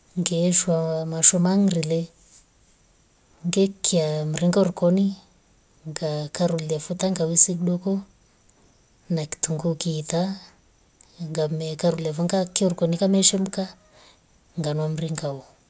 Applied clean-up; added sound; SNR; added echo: none; none; none; none.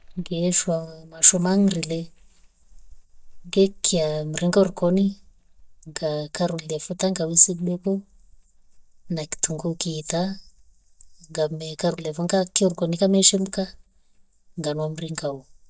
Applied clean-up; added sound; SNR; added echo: neural mask model DeepFilterNet 3.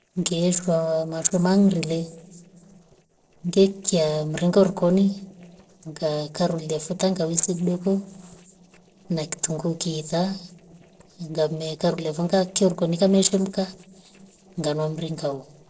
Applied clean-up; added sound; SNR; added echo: neural separator model SepFormer DNS4.